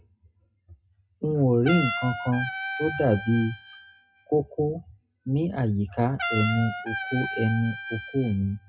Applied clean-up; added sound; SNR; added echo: classical method WPE with log-MMSE.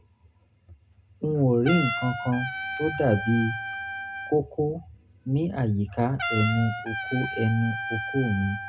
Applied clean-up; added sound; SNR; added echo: none; Trumpet; 7 dB; reverberation time 0.2 s.